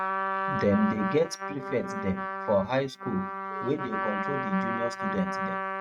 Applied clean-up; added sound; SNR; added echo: neural mask model RNNoise.